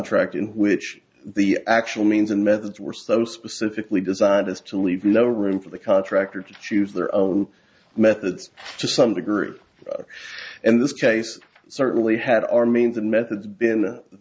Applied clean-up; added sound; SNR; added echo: none; none; none; none.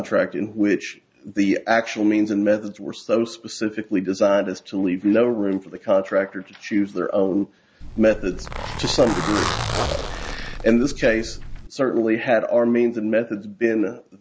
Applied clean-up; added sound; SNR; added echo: none; Zipper (clothing); 6 dB; none.